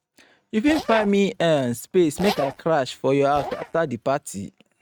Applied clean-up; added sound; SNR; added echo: neural mask model RNNoise.